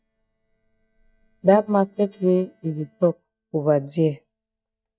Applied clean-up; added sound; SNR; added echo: neural mask model DeepFilterNet 3.